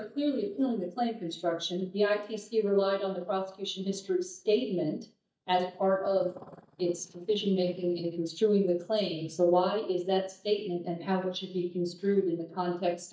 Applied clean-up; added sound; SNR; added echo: neural mask model DeepFilterNet 3.